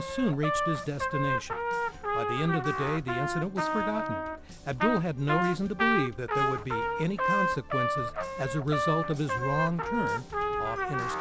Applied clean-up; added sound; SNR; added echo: none; Trumpet; -1 dB; none.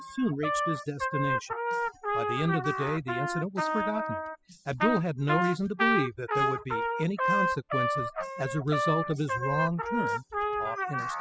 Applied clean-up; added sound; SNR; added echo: classical method spectral subtraction.